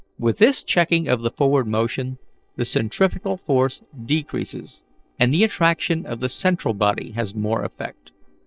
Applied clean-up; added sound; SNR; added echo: neural separator model SepFormer DNS4.